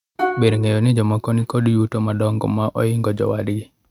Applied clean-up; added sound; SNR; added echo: neural mask model RNNoise.